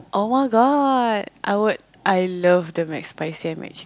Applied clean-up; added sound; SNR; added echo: none; none; none; none.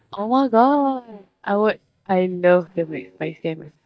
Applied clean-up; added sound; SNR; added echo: neural mask model DeepFilterNet 3.